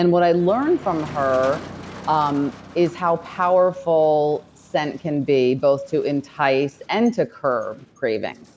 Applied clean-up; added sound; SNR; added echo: none; Motor vehicle (road); 20 dB; none.